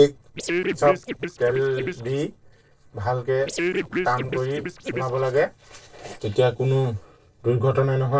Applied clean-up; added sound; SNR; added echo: neural separator model SepFormer DNS4.